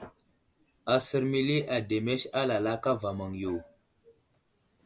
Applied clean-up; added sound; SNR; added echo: none; none; none; none.